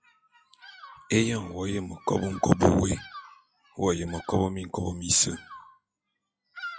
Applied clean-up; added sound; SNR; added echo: classical method log-MMSE.